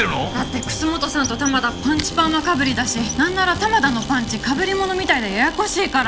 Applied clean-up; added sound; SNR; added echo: none; Engine + Domestic sounds, home sounds; 13 dB; none.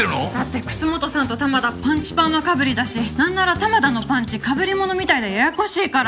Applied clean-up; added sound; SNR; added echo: none; none; none; none.